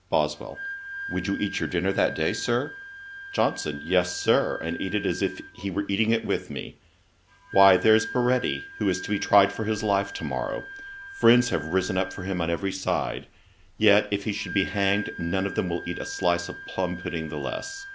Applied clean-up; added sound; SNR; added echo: none; Wind instrument, woodwind instrument; 13 dB; none.